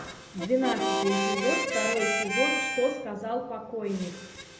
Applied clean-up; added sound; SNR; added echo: none; Harmonica; 1 dB; reverberation time 0.6 s.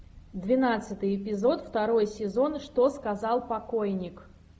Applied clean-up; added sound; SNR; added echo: none; none; none; none.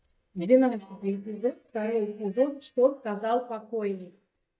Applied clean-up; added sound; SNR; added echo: neural mask model DeepFilterNet 3.